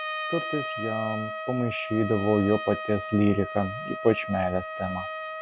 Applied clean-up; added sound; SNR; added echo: none; Trumpet; 7 dB; none.